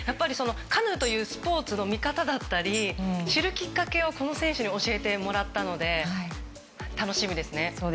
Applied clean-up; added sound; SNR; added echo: none; Tambourine; 11 dB; none.